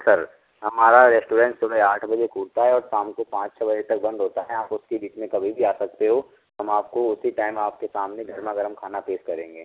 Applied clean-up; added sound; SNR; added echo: none; none; none; none.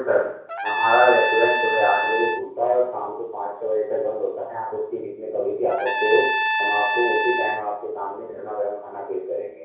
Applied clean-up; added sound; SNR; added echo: none; Trumpet; 1 dB; reverberation time 0.6 s.